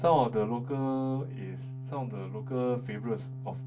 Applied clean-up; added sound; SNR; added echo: none; Organ; 8 dB; reverberation time 0.2 s.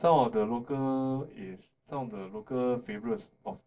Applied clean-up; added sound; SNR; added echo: neural separator model SepFormer DNS4.